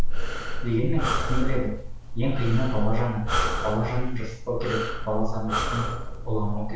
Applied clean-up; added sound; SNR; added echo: none; Breathing; -4 dB; reverberation time 0.3 s.